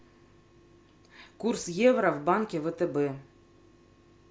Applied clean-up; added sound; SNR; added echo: none; none; none; none.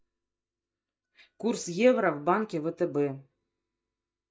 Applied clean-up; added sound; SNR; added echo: neural mask model DeepFilterNet 3.